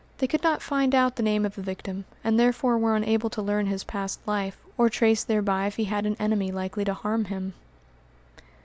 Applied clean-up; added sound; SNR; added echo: none; none; none; none.